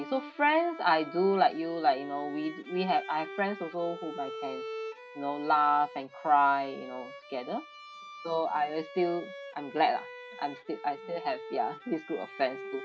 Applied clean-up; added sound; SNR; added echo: none; Bowed string instrument; 13 dB; reverberation time 0.3 s.